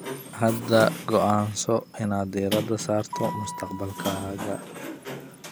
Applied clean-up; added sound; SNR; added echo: none; Sliding door; 9 dB; none.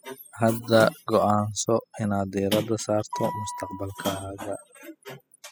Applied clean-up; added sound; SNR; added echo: classical method spectral subtraction.